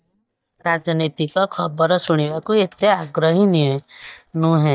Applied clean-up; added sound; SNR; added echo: neural mask model DeepFilterNet 3.